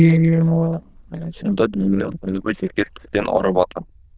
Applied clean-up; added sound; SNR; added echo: neural diffusion model UNIVERSE++.